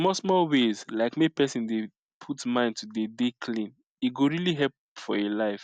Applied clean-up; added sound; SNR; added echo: none; none; none; none.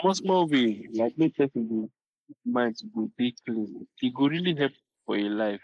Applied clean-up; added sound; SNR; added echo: neural mask model Resemble Enhance denoiser.